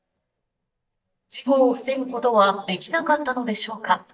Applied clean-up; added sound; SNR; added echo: neural mask model DeepFilterNet 3.